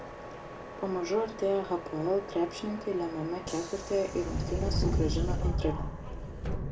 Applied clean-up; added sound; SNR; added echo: none; Subway, metro, underground; 1 dB; reverberation time 0.2 s.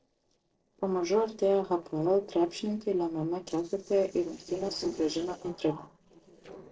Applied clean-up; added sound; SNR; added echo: neural separator model SepFormer DNS4.